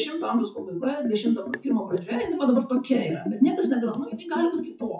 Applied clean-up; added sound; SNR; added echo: classical method WPE with log-MMSE.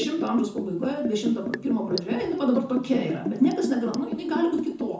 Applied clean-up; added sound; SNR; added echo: none; Liquid; 6 dB; reverberation time 0.6 s.